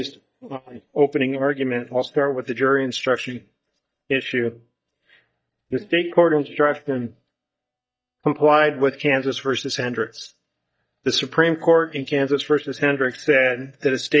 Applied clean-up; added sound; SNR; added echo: neural mask model DeepFilterNet 3.